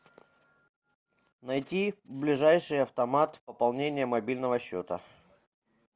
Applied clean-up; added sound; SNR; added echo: none; none; none; none.